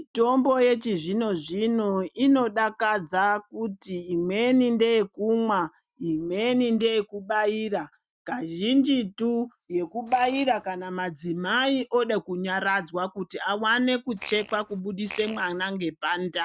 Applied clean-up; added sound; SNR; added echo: neural mask model RNNoise.